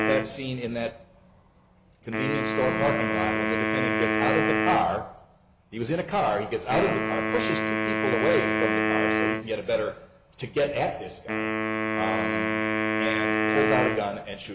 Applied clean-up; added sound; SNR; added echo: none; Wind instrument, woodwind instrument; -1 dB; none.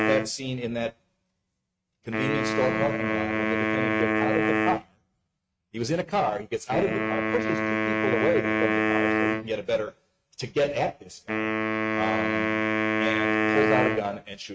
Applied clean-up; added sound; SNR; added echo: neural mask model RNNoise.